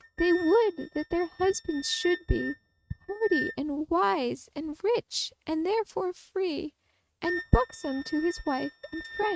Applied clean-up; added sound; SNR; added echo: neural mask model RNNoise.